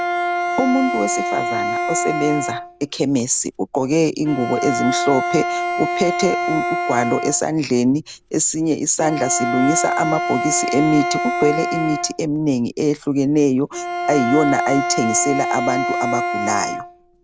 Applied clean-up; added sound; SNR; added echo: none; Bowed string instrument; 3 dB; none.